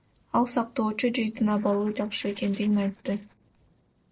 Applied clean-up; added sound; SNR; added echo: neural separator model SepFormer DNS4.